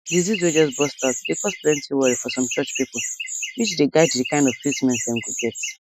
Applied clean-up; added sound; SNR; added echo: classical method Wiener filter.